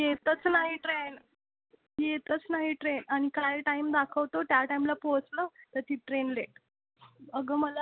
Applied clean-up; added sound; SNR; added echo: none; none; none; none.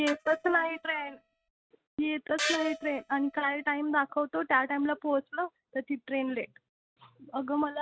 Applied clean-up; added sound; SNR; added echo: neural mask model RNNoise.